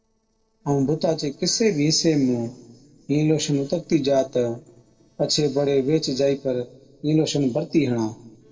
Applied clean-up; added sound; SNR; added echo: neural separator model SepFormer DNS4.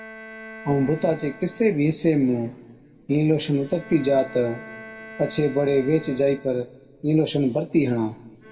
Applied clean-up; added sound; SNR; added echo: none; Bowed string instrument; 20 dB; reverberation time 1.4 s.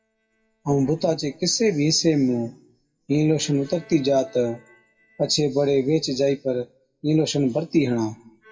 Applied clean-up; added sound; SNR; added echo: classical method WPE with log-MMSE.